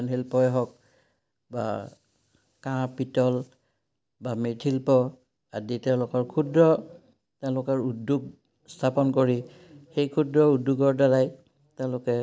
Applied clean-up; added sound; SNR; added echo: none; none; none; none.